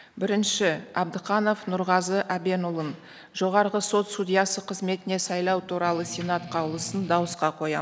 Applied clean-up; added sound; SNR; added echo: none; Strum; 14 dB; none.